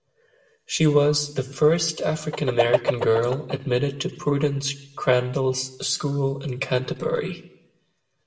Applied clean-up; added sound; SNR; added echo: none; Chicken, rooster; 4 dB; reverberation time 0.6 s.